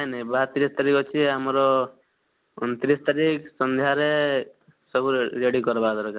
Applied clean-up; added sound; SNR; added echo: none; none; none; none.